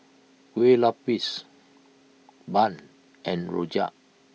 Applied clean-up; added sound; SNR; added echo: none; none; none; none.